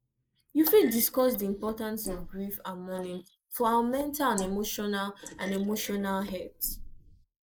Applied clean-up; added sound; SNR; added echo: neural mask model Resemble Enhance denoiser.